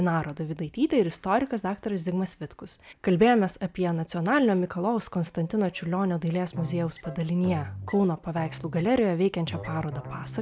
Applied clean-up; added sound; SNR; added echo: none; none; none; none.